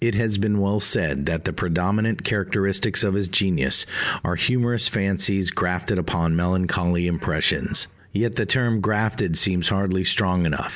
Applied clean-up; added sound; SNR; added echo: none; none; none; none.